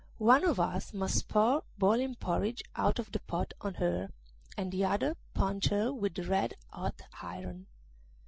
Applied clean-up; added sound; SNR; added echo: none; none; none; none.